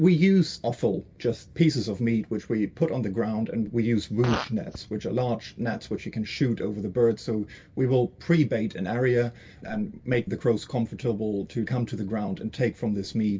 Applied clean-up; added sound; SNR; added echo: none; Fart; 12 dB; reverberation time 0.1 s.